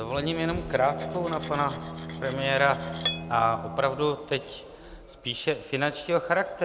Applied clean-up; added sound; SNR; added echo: none; Bowed string instrument + Cutlery, silverware; 10 dB; none.